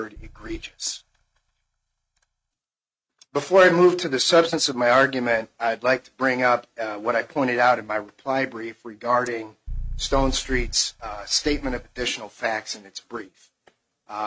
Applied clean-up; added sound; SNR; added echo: neural mask model RNNoise.